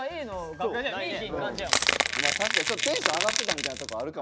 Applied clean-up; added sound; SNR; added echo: none; Crackle / Crushing; -4 dB; none.